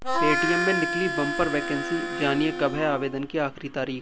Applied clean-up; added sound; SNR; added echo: none; Harmonica; 2 dB; none.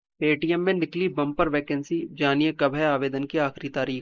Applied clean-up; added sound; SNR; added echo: neural mask model Resemble Enhance denoiser.